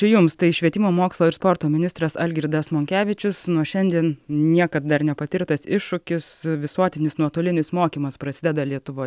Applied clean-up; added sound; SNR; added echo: none; none; none; none.